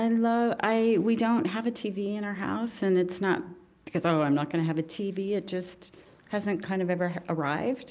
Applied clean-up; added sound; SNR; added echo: none; none; none; none.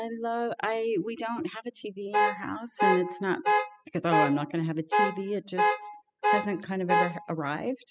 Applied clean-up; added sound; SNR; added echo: classical method spectral subtraction.